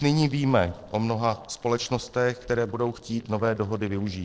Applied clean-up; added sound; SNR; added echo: neural separator model SepFormer DNS4.